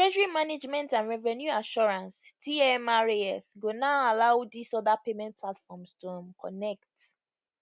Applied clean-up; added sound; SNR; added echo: none; none; none; none.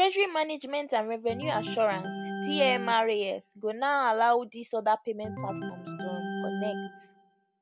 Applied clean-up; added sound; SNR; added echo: none; Organ; 9 dB; none.